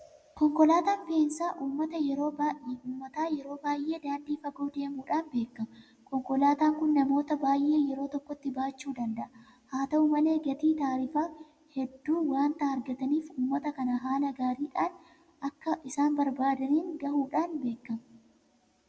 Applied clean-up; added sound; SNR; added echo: none; none; none; none.